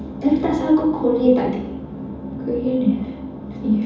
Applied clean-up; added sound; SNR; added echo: none; Brass instrument; 20 dB; reverberation time 0.9 s.